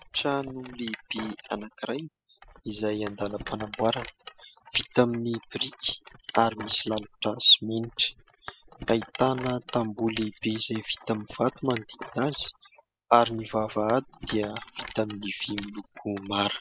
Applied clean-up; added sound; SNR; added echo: classical method spectral subtraction.